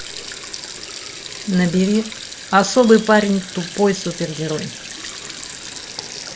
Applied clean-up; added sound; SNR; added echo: none; Sink (filling or washing); 12 dB; none.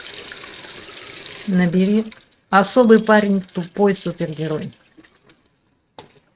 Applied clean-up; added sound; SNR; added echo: neural mask model RNNoise.